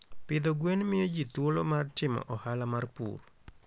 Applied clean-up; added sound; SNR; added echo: none; none; none; none.